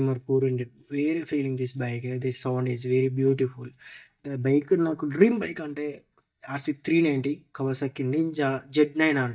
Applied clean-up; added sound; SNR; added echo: neural mask model DeepFilterNet 3.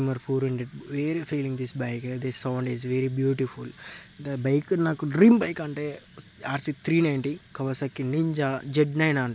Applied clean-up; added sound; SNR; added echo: none; none; none; none.